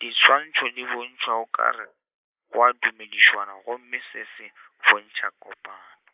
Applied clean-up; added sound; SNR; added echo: neural mask model Resemble Enhance denoiser.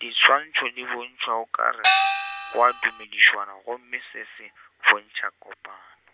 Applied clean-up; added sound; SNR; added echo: none; Gong; -1 dB; none.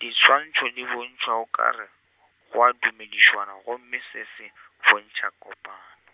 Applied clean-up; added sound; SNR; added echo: none; none; none; none.